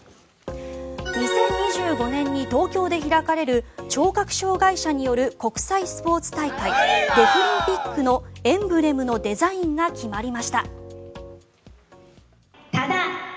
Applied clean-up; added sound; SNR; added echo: none; Cheering; -2 dB; none.